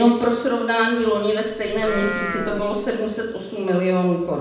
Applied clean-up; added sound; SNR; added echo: none; Livestock, farm animals, working animals; 8 dB; reverberation time 0.8 s.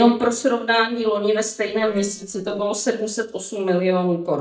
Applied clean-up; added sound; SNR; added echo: neural mask model DeepFilterNet 3.